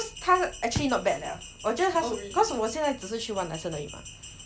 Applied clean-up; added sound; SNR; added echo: none; Bell; 16 dB; none.